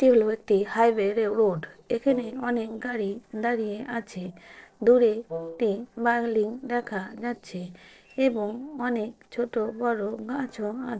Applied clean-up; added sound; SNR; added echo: neural separator model SepFormer DNS4.